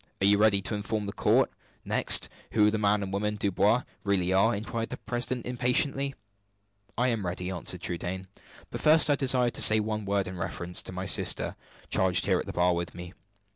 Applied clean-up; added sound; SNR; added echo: none; none; none; none.